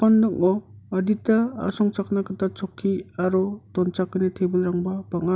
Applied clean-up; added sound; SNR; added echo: none; none; none; none.